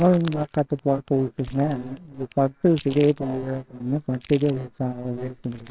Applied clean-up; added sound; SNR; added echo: neural separator model SepFormer WHAMR!.